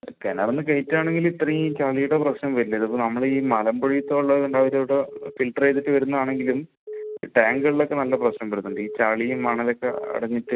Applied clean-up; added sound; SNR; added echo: neural mask model RNNoise.